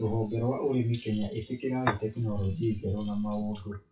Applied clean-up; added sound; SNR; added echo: classical method WPE with log-MMSE.